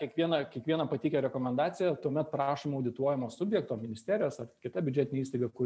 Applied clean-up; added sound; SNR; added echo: none; none; none; none.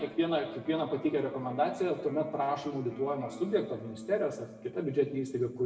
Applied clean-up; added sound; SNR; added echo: none; Electric guitar; 18 dB; reverberation time 0.9 s.